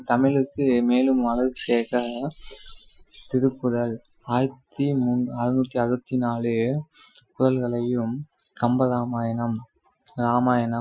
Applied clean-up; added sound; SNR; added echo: classical method Wiener filter.